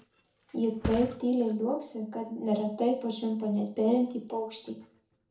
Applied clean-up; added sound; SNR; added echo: none; Thump, thud; 15 dB; reverberation time 0.6 s.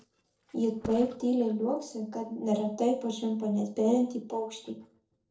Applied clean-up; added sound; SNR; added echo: neural separator model SepFormer DNS4.